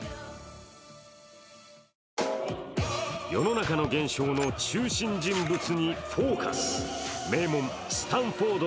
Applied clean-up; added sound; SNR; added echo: none; Fireworks; 16 dB; none.